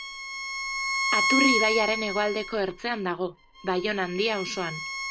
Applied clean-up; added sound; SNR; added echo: none; Bowed string instrument; 1 dB; none.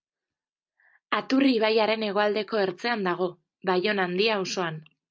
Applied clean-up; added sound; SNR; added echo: none; none; none; none.